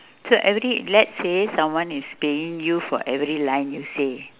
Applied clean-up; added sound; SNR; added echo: none; none; none; none.